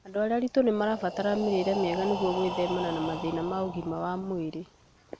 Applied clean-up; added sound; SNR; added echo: none; Breathing; 9 dB; none.